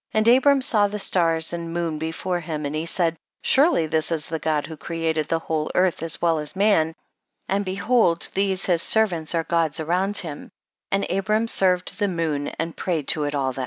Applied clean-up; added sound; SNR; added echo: none; none; none; none.